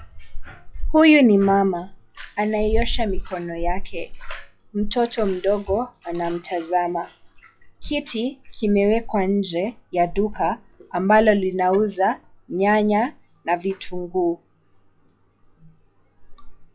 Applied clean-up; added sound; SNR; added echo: classical method log-MMSE.